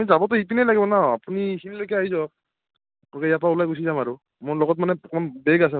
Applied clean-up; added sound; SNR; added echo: none; none; none; none.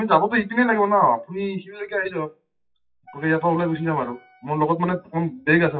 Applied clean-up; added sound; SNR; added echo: classical method WPE with log-MMSE.